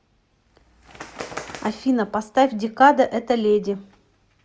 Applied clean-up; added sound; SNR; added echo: none; Bird; 17 dB; none.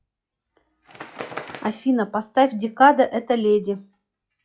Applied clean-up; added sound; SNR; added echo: classical method log-MMSE.